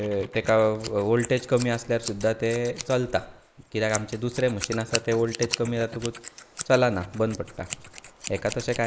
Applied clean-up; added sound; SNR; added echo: neural mask model Resemble Enhance denoiser.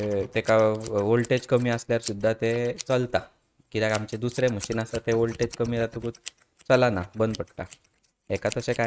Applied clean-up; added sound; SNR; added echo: neural mask model RNNoise.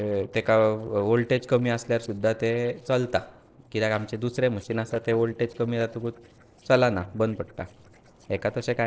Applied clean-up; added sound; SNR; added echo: neural separator model SepFormer DNS4.